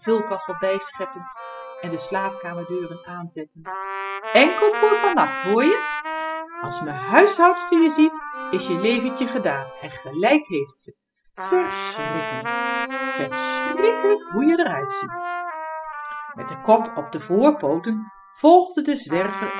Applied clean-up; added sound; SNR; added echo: classical method spectral subtraction.